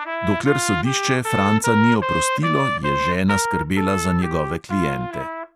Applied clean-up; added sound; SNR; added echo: none; Trumpet; 3 dB; none.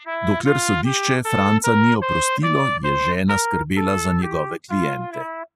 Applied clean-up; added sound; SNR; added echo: classical method spectral subtraction.